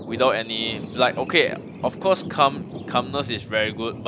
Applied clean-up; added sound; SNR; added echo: none; Thunder; 10 dB; none.